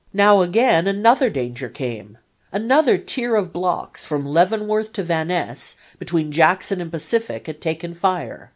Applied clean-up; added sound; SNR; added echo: none; none; none; none.